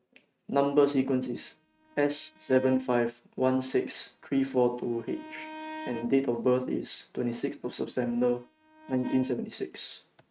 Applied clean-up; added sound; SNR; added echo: neural mask model RNNoise.